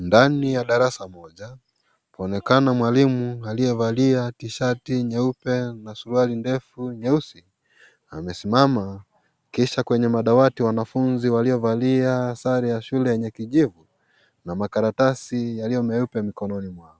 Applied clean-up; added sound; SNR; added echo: none; none; none; none.